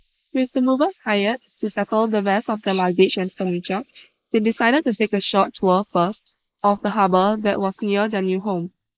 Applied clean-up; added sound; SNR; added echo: neural mask model Resemble Enhance denoiser.